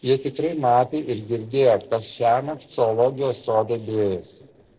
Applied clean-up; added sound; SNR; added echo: neural separator model SepFormer DNS4.